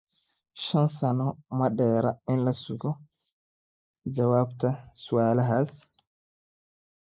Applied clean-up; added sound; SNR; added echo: neural mask model Resemble Enhance denoiser.